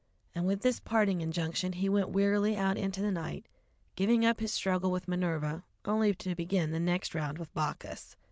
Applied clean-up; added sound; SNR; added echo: none; none; none; none.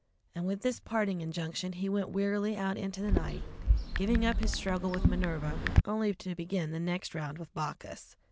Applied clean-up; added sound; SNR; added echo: none; Chatter / Chirp, tweet / Car passing by / Typing; -3 dB; none.